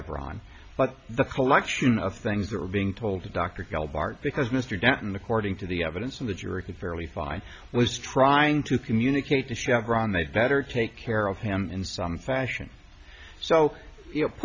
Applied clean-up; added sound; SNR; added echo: none; none; none; none.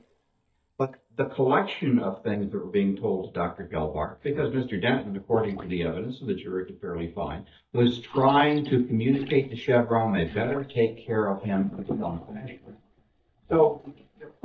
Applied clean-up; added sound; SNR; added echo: neural mask model DeepFilterNet 3.